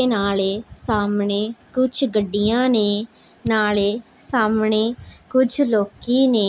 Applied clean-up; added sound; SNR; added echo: none; none; none; none.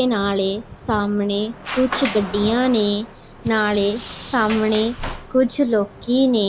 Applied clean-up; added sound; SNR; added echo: none; Sliding door; 13 dB; none.